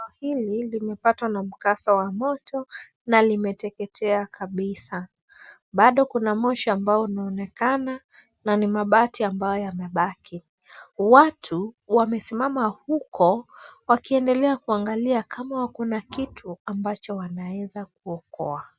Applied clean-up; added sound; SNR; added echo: none; none; none; none.